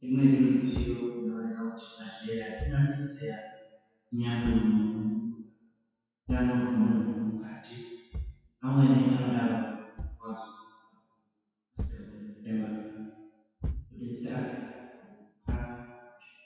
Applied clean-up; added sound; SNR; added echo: classical method WPE with log-MMSE.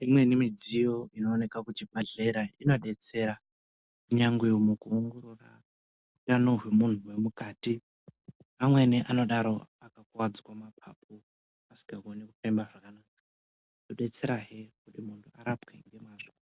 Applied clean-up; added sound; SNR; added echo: none; none; none; none.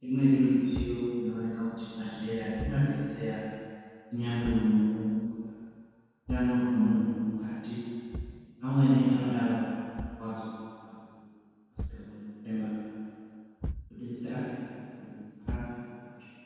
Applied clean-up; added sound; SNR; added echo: none; Thump, thud; 13 dB; reverberation time 2.1 s.